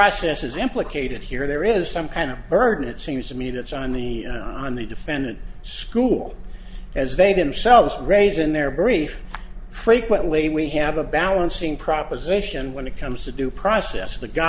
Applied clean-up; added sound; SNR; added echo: none; none; none; none.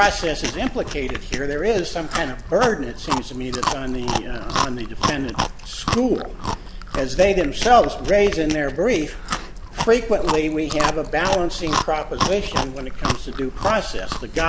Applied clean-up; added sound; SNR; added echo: none; Chewing, mastication; 6 dB; none.